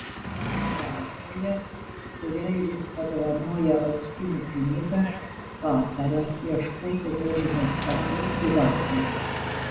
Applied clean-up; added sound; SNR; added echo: none; Engine; 5 dB; reverberation time 0.7 s.